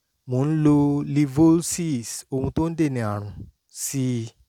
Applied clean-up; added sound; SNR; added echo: none; none; none; none.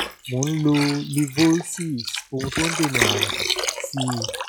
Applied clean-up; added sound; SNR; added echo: classical method log-MMSE.